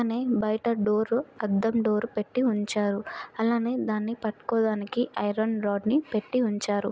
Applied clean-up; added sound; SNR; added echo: none; none; none; none.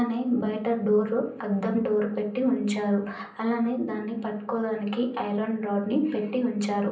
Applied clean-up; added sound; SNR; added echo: none; none; none; reverberation time 0.6 s.